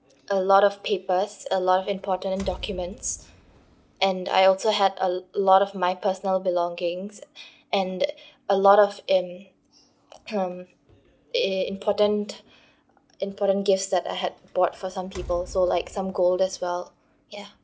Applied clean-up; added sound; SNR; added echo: none; Door; 19 dB; none.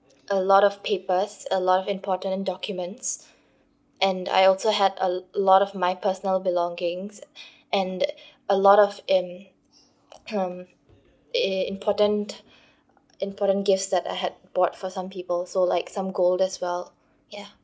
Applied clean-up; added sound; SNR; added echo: none; none; none; none.